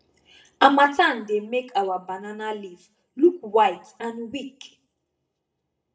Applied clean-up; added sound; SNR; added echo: none; none; none; reverberation time 0.4 s.